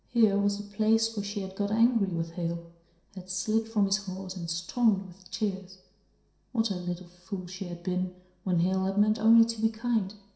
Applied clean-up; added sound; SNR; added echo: none; none; none; reverberation time 0.7 s.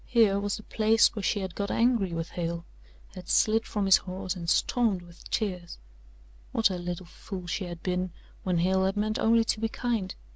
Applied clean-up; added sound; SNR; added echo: none; none; none; none.